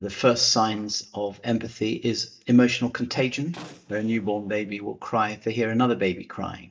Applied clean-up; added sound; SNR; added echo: neural mask model DeepFilterNet 3.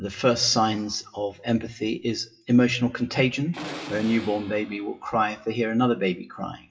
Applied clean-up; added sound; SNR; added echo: classical method WPE with log-MMSE.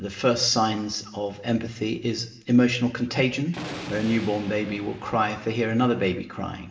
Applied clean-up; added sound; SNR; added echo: none; Thunder; 13 dB; reverberation time 0.7 s.